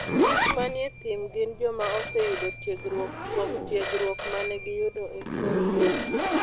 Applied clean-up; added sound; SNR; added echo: none; Zipper (clothing) + Telephone; -4 dB; none.